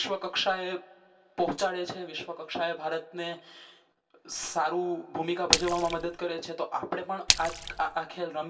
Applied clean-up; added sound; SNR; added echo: none; Splash, splatter; -1 dB; reverberation time 0.2 s.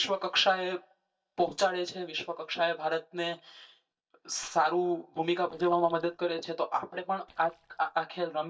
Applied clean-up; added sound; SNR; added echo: neural mask model DeepFilterNet 3.